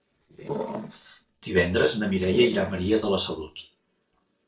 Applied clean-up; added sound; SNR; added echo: neural separator model SepFormer DNS4.